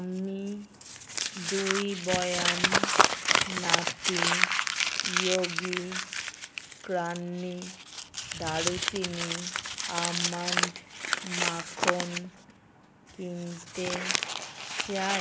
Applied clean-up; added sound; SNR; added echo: none; Crumpling, crinkling; -4 dB; none.